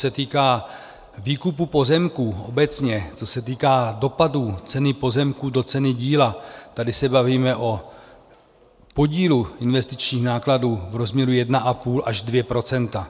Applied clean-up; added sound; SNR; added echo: none; none; none; none.